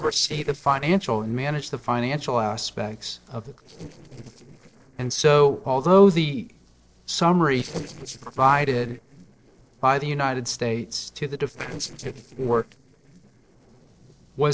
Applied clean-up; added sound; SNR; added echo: neural separator model SepFormer DNS4.